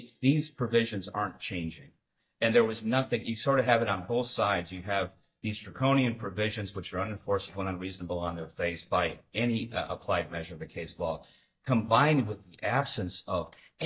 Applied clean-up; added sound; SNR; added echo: neural mask model DeepFilterNet 3.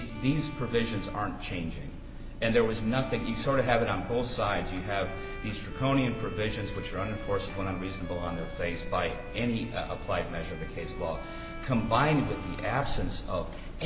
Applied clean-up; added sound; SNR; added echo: none; Bowed string instrument; 15 dB; none.